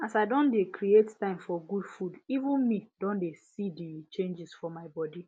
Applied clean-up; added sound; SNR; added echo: none; none; none; none.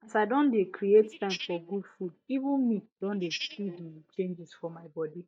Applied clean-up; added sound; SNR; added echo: neural mask model DeepFilterNet 3.